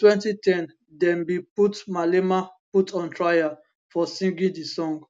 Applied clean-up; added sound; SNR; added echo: none; none; none; none.